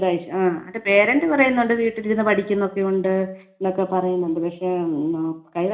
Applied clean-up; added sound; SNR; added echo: none; none; none; reverberation time 0.4 s.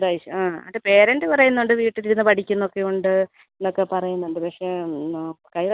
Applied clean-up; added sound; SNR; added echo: none; none; none; none.